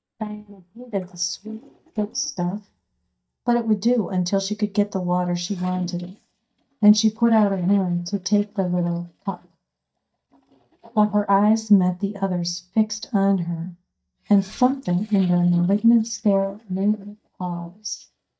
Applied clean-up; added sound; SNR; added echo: neural mask model DeepFilterNet 3.